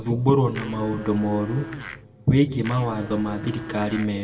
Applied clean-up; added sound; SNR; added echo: none; Domestic sounds, home sounds; 13 dB; reverberation time 1.2 s.